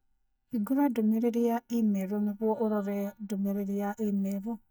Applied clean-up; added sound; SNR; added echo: neural mask model DeepFilterNet 3.